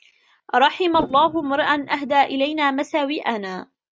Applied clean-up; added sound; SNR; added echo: neural mask model RNNoise.